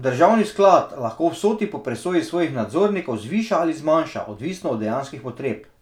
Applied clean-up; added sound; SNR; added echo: none; none; none; none.